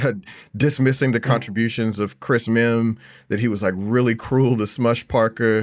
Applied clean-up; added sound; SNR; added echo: neural mask model DeepFilterNet 3.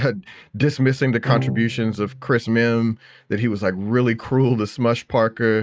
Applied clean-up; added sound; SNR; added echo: neural mask model RNNoise.